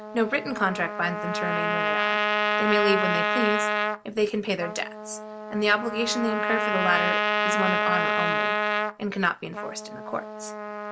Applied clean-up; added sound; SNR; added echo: none; Trumpet; -1 dB; none.